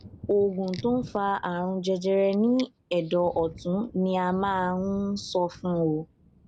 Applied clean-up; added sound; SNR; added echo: none; Thunder; 20 dB; none.